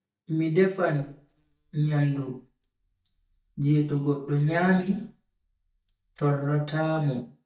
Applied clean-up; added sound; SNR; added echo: neural mask model DeepFilterNet 3.